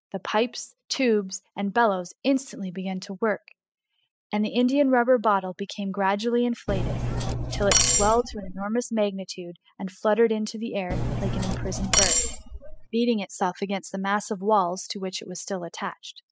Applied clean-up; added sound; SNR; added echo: classical method spectral subtraction.